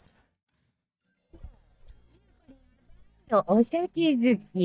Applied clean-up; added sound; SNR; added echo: neural mask model DeepFilterNet 3.